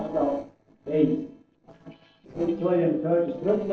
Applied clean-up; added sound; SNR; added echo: neural separator model SepFormer DNS4.